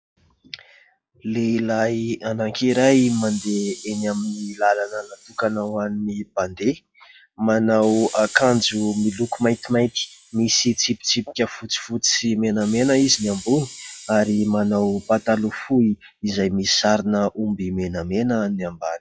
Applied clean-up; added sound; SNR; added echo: classical method log-MMSE.